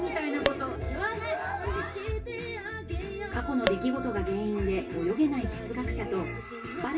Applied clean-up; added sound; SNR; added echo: none; Tap / Glass; 0 dB; reverberation time 0.2 s.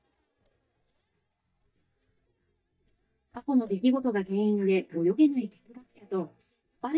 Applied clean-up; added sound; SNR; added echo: neural mask model DeepFilterNet 3.